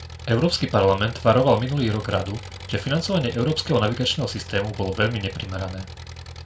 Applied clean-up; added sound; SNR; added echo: none; Engine; 14 dB; reverberation time 0.2 s.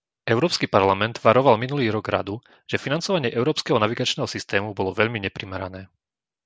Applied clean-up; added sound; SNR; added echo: none; none; none; none.